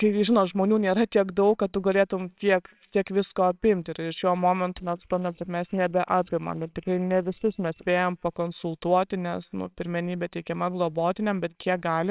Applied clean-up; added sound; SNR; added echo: neural separator model SepFormer WHAMR!.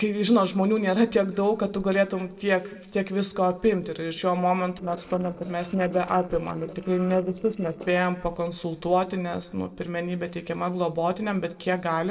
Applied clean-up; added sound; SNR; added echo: neural separator model SepFormer DNS4.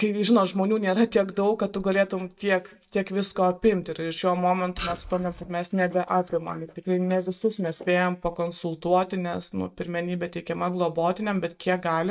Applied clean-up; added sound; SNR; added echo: neural mask model DeepFilterNet 3.